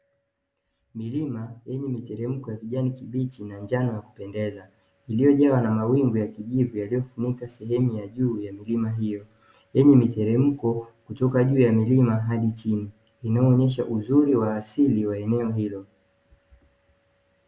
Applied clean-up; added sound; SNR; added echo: none; none; none; none.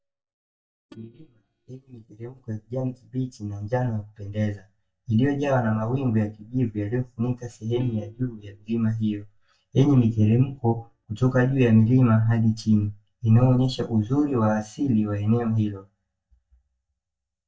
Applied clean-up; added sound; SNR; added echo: neural mask model DeepFilterNet 3.